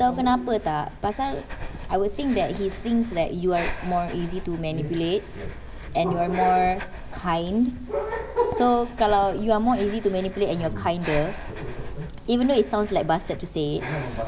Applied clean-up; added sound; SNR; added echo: none; Breathing; 10 dB; none.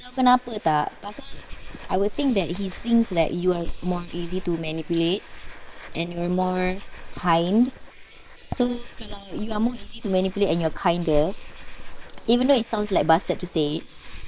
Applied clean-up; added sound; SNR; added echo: neural separator model SepFormer WHAM!.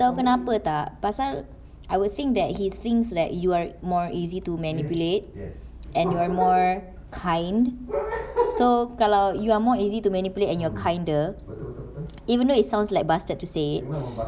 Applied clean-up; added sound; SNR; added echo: none; none; none; none.